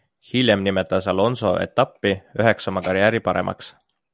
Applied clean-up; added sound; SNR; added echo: none; none; none; none.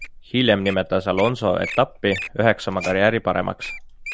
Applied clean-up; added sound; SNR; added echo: none; Wild animals; 14 dB; none.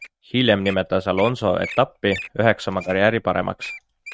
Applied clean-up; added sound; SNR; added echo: neural mask model RNNoise.